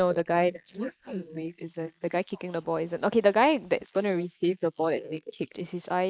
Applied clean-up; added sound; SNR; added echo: neural mask model Resemble Enhance denoiser.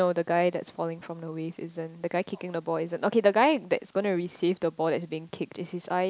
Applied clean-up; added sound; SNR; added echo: none; none; none; none.